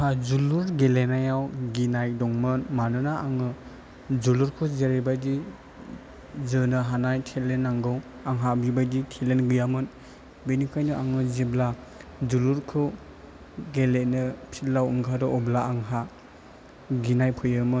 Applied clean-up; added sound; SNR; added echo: none; none; none; none.